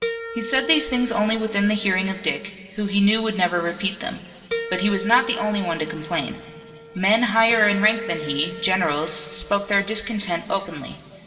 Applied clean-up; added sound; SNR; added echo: none; Harp; 11 dB; reverberation time 2.6 s.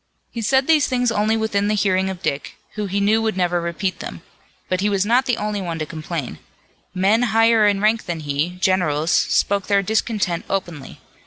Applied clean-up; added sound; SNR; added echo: none; none; none; none.